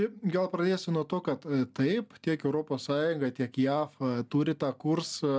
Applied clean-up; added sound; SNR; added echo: none; none; none; none.